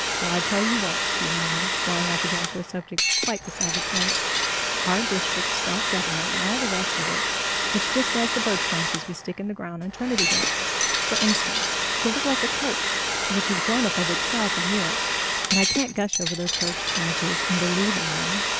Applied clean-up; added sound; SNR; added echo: none; Domestic sounds, home sounds + Shatter; -4 dB; none.